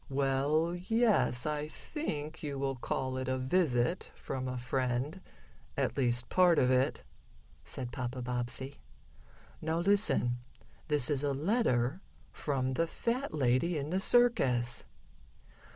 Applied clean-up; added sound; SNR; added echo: none; none; none; none.